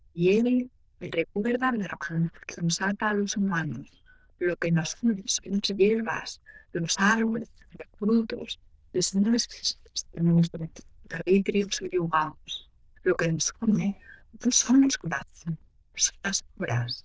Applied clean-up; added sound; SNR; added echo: neural diffusion model UNIVERSE++.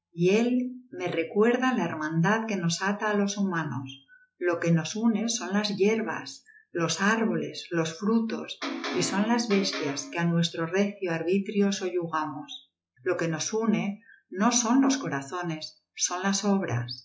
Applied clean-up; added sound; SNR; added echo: classical method log-MMSE.